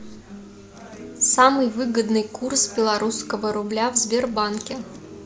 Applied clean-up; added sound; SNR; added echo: none; Acoustic guitar; 18 dB; none.